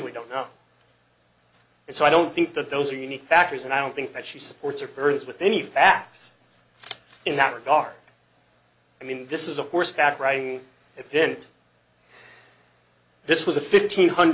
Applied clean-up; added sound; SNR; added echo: none; none; none; none.